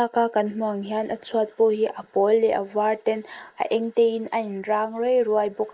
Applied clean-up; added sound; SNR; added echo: neural mask model Resemble Enhance denoiser.